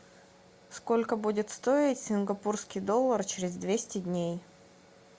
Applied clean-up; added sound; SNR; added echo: none; none; none; none.